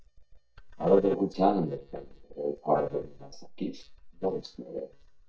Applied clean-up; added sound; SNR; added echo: neural mask model DeepFilterNet 3.